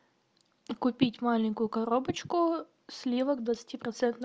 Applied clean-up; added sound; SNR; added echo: none; none; none; none.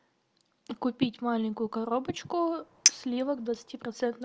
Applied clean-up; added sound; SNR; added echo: none; Chink, clink; 1 dB; none.